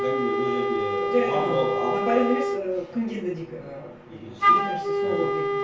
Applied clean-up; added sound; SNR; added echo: none; Wind instrument, woodwind instrument; -2 dB; reverberation time 0.2 s.